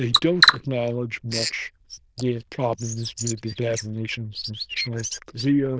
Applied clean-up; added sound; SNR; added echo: neural diffusion model UNIVERSE++.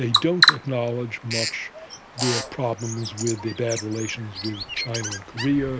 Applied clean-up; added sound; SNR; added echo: none; Bird vocalization, bird call, bird song; 0 dB; none.